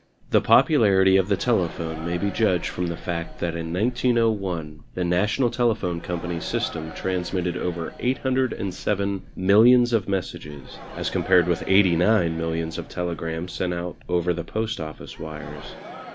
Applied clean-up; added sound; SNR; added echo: none; Crowd; 19 dB; none.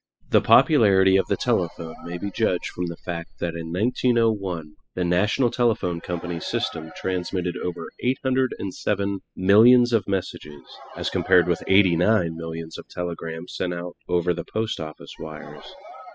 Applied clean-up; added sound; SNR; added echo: classical method spectral subtraction.